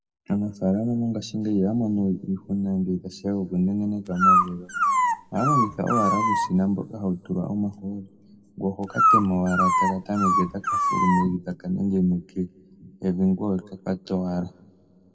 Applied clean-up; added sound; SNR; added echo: none; Dog; -3 dB; reverberation time 1.8 s.